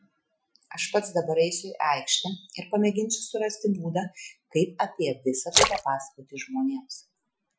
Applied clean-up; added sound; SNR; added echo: classical method Wiener filter.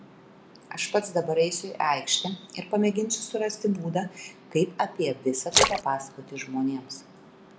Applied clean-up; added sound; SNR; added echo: none; Splash, splatter; 1 dB; none.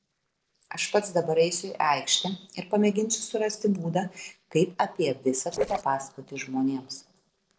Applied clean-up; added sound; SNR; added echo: neural separator model SepFormer DNS4.